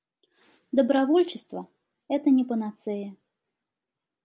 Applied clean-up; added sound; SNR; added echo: none; none; none; none.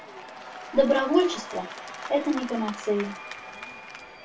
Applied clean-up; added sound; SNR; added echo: none; Applause / Crowd / Cheering; 12 dB; reverberation time 0.2 s.